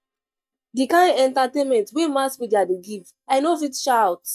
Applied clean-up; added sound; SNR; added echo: neural mask model DeepFilterNet 3.